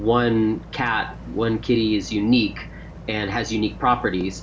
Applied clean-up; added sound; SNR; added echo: none; Boat, Water vehicle; 15 dB; reverberation time 0.2 s.